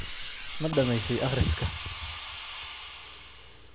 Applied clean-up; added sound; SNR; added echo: none; Hiss; 5 dB; none.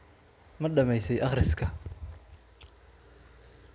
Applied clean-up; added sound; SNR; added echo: none; none; none; none.